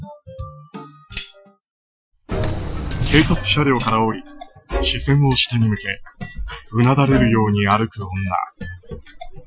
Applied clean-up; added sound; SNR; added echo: classical method Wiener filter.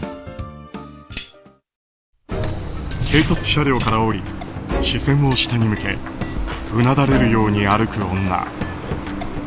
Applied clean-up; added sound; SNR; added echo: none; Tambourine; 5 dB; none.